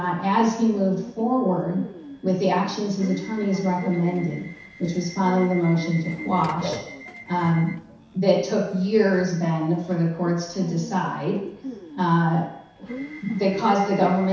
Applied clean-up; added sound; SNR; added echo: none; Subway, metro, underground / Alarm; 15 dB; reverberation time 0.7 s.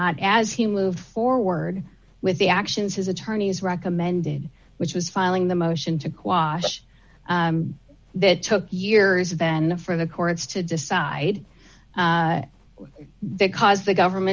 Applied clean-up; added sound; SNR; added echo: none; none; none; none.